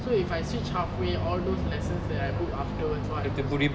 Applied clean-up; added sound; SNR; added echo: none; none; none; none.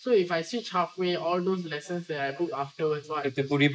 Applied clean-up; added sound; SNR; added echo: neural mask model Resemble Enhance denoiser.